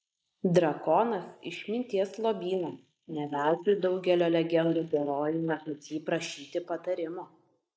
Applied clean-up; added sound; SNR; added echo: neural mask model Resemble Enhance denoiser.